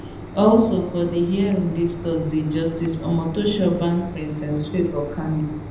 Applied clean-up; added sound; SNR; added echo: none; Mechanisms; 12 dB; reverberation time 0.8 s.